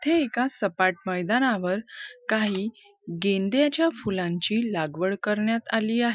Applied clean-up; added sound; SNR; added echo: classical method Wiener filter.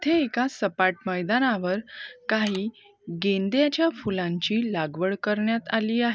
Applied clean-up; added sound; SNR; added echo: none; Mechanisms; 17 dB; none.